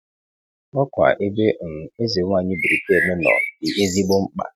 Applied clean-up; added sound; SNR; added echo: neural mask model RNNoise.